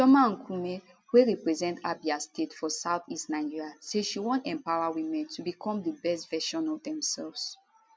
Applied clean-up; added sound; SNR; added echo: none; none; none; none.